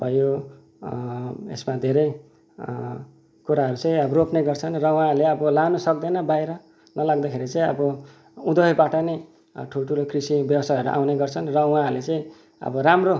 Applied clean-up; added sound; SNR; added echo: none; none; none; none.